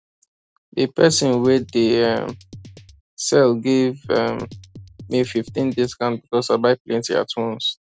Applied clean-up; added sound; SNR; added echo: none; Drum kit; 20 dB; none.